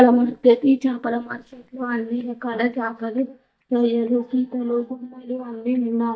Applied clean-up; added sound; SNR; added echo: neural mask model DeepFilterNet 3.